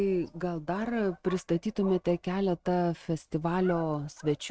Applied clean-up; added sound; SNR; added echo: neural mask model RNNoise.